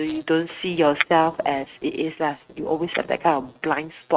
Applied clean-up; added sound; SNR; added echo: neural mask model RNNoise.